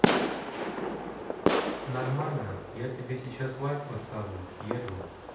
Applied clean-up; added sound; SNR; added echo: none; Fireworks; -4 dB; reverberation time 0.8 s.